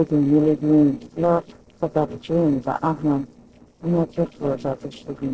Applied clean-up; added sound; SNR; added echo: neural separator model SepFormer DNS4.